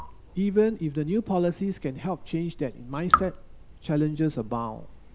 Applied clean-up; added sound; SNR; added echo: none; Raindrop / Drip; 6 dB; none.